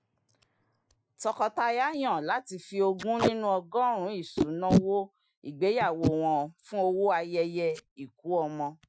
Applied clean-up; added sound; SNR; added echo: classical method Wiener filter.